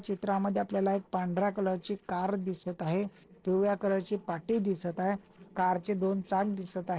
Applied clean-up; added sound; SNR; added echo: neural separator model SepFormer DNS4.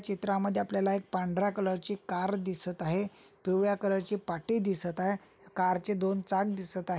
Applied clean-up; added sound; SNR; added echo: none; none; none; none.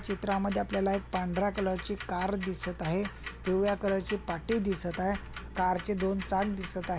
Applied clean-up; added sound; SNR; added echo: none; Tick-tock; 11 dB; none.